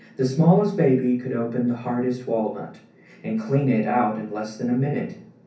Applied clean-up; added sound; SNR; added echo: none; none; none; reverberation time 0.6 s.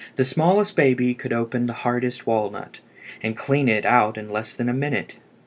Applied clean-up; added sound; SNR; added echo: none; none; none; none.